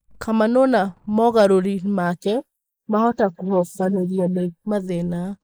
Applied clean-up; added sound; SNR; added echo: neural mask model Resemble Enhance denoiser.